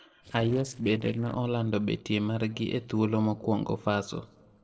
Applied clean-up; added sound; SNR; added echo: neural separator model SepFormer DNS4.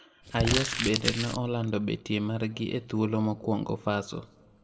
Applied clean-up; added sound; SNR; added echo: none; Crumpling, crinkling; 1 dB; reverberation time 1.1 s.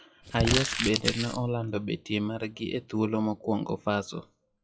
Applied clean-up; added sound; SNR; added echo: classical method WPE with log-MMSE.